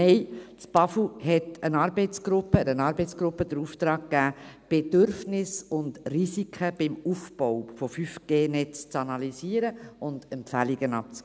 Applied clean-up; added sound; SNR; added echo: none; none; none; none.